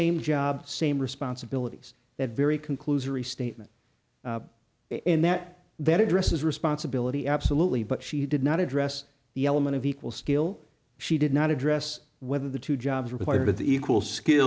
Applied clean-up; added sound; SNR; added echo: none; none; none; none.